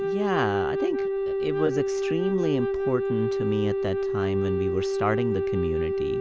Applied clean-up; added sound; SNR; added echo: none; Wind instrument, woodwind instrument; -2 dB; none.